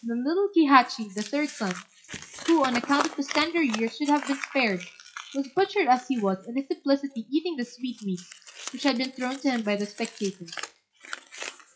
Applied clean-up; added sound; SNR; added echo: classical method WPE with log-MMSE.